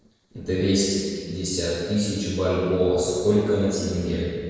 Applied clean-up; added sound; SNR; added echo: neural separator model SepFormer DNS4.